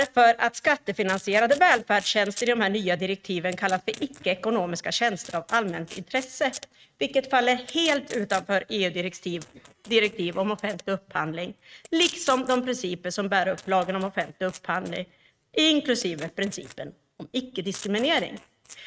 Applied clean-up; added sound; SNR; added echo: neural mask model RNNoise.